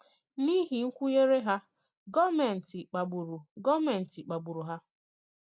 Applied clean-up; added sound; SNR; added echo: none; none; none; none.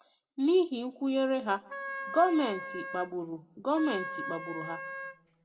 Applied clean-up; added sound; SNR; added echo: none; Wind instrument, woodwind instrument; 9 dB; reverberation time 0.5 s.